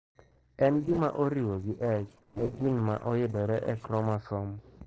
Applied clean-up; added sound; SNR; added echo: neural separator model SepFormer DNS4.